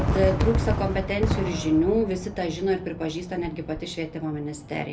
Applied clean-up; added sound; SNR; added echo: none; Fireworks; 2 dB; reverberation time 0.3 s.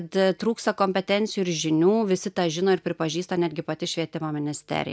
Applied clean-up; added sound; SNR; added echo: none; none; none; none.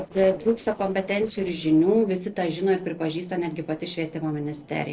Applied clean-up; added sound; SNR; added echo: neural separator model SepFormer DNS4.